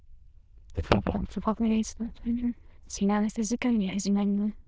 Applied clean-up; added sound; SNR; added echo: neural diffusion model UNIVERSE++.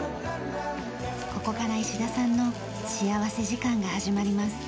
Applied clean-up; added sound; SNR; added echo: none; none; none; none.